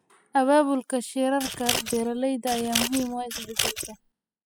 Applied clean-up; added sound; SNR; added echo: classical method spectral subtraction.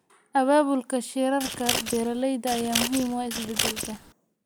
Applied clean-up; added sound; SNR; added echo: none; Scissors; 4 dB; none.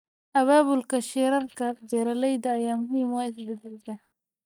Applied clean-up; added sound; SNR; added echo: neural mask model DeepFilterNet 3.